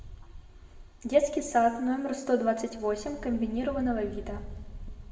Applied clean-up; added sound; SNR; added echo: none; Wind; 14 dB; reverberation time 1.5 s.